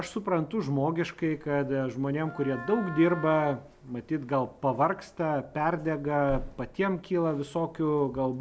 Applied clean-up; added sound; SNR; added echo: none; Wind instrument, woodwind instrument; 13 dB; none.